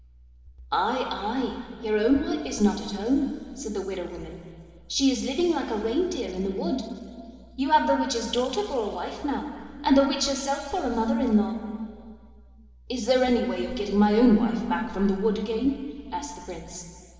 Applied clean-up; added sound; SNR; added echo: none; none; none; reverberation time 2.3 s.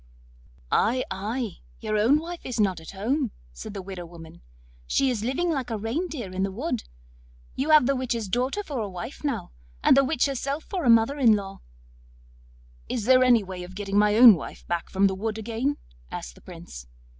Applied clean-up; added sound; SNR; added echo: none; none; none; none.